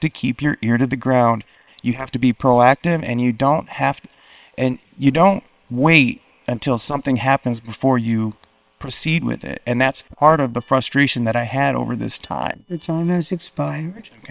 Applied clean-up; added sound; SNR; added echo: neural separator model SepFormer WHAM!.